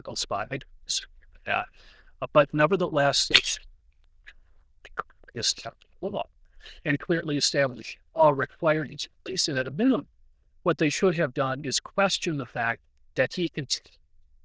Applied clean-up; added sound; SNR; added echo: neural diffusion model UNIVERSE++.